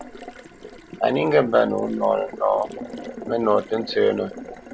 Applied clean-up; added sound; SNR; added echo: none; Water tap, faucet; 14 dB; none.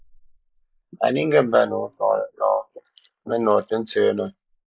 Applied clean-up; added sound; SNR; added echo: neural mask model Resemble Enhance denoiser.